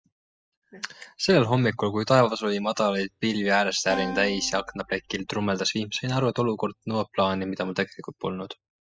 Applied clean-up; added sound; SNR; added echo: classical method spectral subtraction.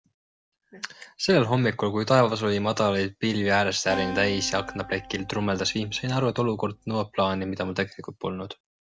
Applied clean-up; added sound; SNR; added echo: none; Acoustic guitar; 14 dB; none.